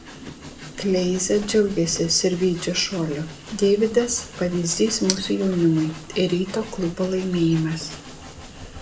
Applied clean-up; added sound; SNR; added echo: none; Train; 16 dB; reverberation time 0.4 s.